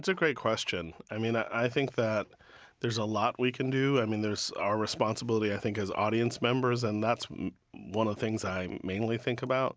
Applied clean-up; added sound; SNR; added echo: none; none; none; none.